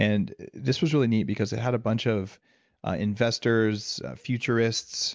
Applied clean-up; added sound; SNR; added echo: none; none; none; none.